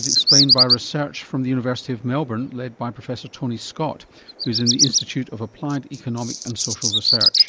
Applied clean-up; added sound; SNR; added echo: neural mask model Resemble Enhance denoiser.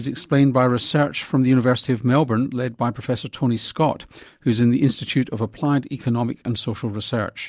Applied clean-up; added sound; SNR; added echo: none; none; none; none.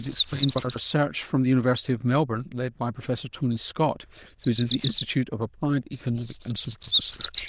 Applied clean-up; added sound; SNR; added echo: neural diffusion model UNIVERSE++.